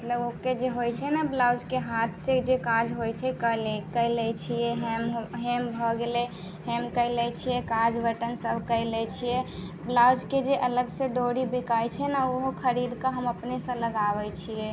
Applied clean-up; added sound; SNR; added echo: none; none; none; none.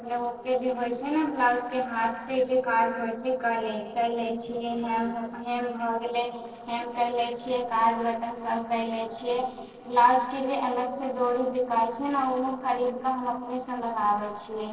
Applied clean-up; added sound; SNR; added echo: neural separator model SepFormer DNS4.